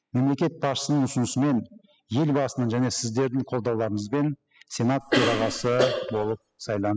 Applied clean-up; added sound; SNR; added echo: classical method spectral subtraction.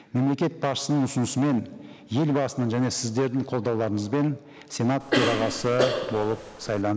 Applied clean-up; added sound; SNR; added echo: none; Cough; 2 dB; none.